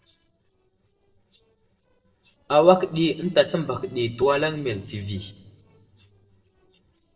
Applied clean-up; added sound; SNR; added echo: neural separator model SepFormer DNS4.